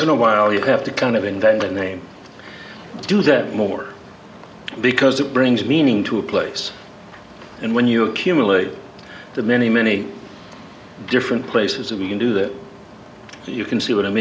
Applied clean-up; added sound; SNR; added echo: none; none; none; none.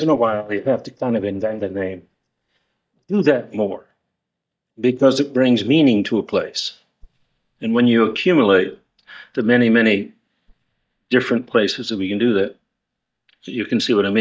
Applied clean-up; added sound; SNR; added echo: neural mask model DeepFilterNet 3.